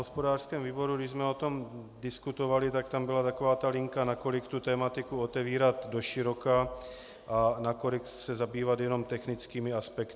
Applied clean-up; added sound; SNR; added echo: none; none; none; none.